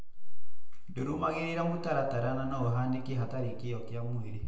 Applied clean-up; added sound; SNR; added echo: none; none; none; reverberation time 0.8 s.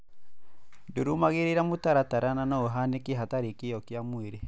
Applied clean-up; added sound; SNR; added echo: none; none; none; none.